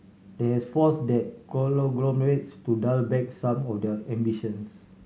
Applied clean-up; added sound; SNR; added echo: none; none; none; none.